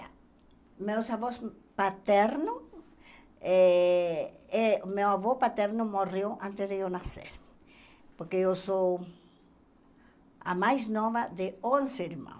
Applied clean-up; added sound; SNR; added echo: none; none; none; none.